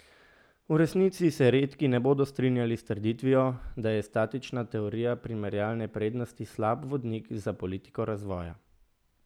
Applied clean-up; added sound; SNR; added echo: none; none; none; none.